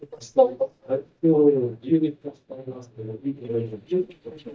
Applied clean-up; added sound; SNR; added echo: neural mask model DeepFilterNet 3.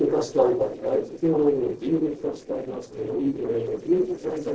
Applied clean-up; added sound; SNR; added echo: neural separator model SepFormer DNS4.